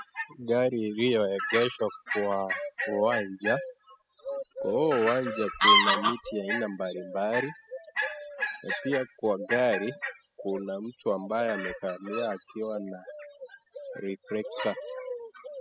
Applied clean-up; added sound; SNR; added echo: classical method spectral subtraction.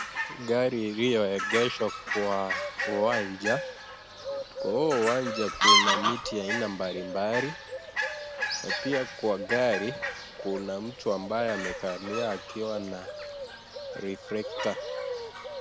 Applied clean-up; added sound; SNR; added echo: none; Fowl; 1 dB; none.